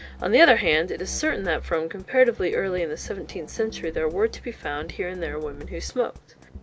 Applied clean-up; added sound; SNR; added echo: none; Drum kit; 16 dB; none.